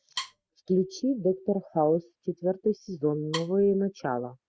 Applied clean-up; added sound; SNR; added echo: neural mask model RNNoise.